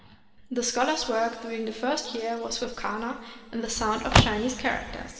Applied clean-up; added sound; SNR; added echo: none; Car; -3 dB; reverberation time 2.1 s.